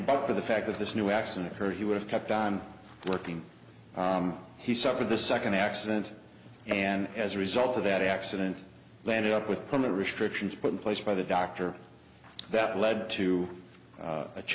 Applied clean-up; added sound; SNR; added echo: none; none; none; none.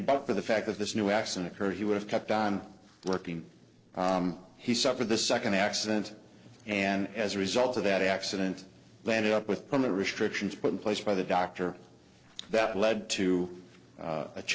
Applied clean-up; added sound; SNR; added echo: neural separator model SepFormer DNS4.